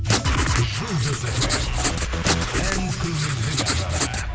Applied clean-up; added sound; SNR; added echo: none; Writing; 2 dB; none.